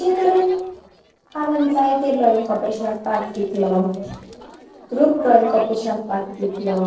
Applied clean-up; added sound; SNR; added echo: neural separator model SepFormer DNS4.